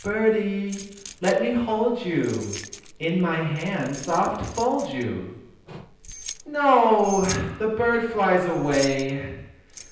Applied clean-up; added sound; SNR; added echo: none; Keys jangling; 17 dB; reverberation time 0.9 s.